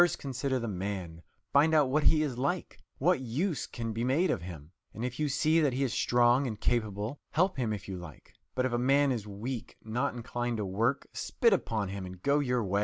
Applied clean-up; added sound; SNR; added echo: none; none; none; none.